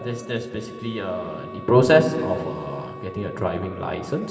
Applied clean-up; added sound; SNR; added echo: none; Wind instrument, woodwind instrument; 16 dB; reverberation time 2.9 s.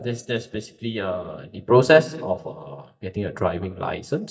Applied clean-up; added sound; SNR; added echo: neural mask model DeepFilterNet 3.